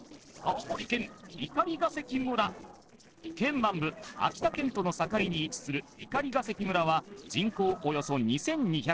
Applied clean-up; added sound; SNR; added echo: neural separator model SepFormer DNS4.